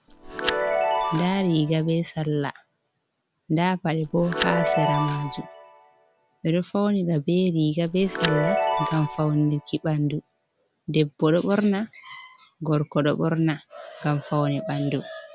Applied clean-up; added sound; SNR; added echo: none; Chime; 5 dB; none.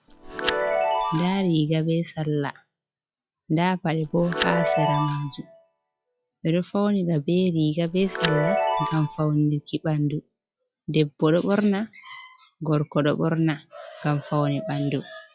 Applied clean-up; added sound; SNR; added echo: classical method log-MMSE.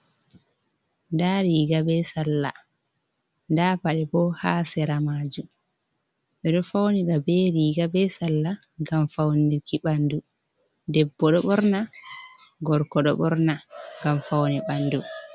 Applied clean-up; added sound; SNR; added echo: none; none; none; none.